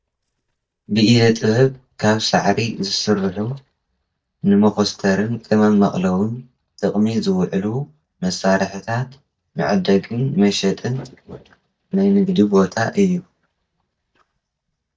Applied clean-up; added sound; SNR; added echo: neural mask model DeepFilterNet 3.